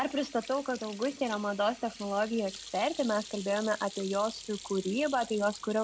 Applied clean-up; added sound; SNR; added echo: none; Sink (filling or washing) / Hands; 15 dB; none.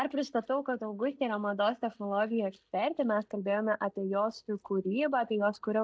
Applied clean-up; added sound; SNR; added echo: neural mask model DeepFilterNet 3.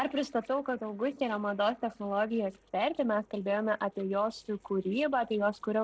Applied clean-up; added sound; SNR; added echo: neural separator model SepFormer DNS4.